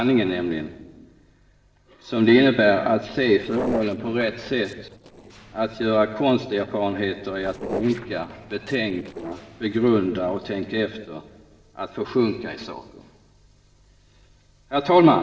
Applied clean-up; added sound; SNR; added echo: neural separator model SepFormer DNS4.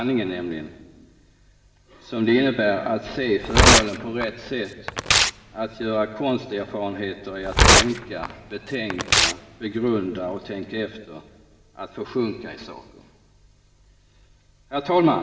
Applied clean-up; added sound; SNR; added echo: none; Tearing; -4 dB; reverberation time 1.6 s.